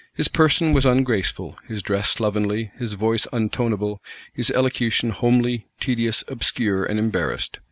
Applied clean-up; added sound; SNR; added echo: none; none; none; none.